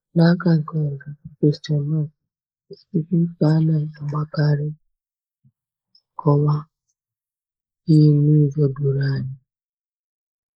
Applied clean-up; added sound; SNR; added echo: neural mask model Resemble Enhance denoiser.